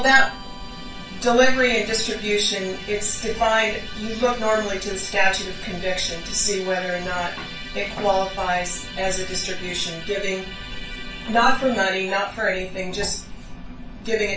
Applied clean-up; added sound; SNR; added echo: none; Musical instrument; 15 dB; reverberation time 0.3 s.